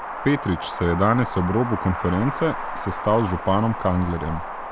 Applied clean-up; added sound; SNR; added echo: none; Wind; 8 dB; none.